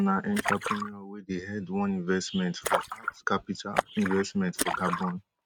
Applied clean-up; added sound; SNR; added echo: neural mask model RNNoise.